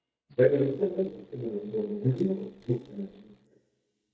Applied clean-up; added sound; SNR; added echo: neural mask model DeepFilterNet 3.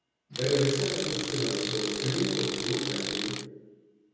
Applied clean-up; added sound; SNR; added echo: none; Tools; 3 dB; reverberation time 1.2 s.